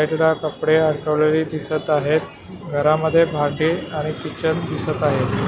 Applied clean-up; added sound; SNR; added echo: none; none; none; none.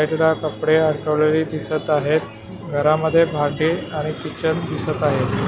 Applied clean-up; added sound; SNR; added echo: none; Bowed string instrument; 20 dB; none.